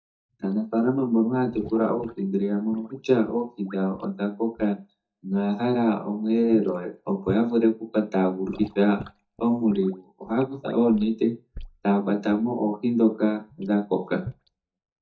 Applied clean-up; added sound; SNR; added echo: neural mask model DeepFilterNet 3.